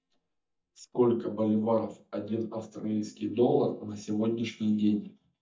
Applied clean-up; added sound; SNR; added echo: neural mask model DeepFilterNet 3.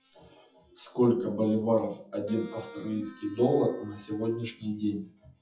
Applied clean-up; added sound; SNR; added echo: classical method WPE with log-MMSE.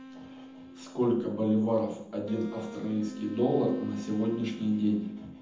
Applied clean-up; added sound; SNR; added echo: none; Wind instrument, woodwind instrument; 16 dB; reverberation time 0.8 s.